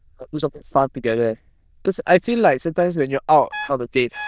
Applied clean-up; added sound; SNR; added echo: neural diffusion model UNIVERSE++.